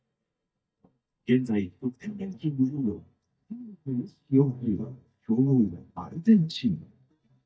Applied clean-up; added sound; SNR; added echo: neural mask model DeepFilterNet 3.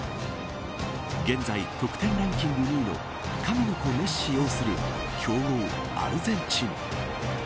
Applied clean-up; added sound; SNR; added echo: none; none; none; none.